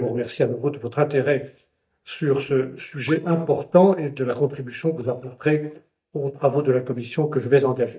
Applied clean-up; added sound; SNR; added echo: neural mask model DeepFilterNet 3.